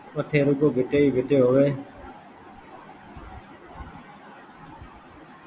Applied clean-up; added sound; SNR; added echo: none; none; none; none.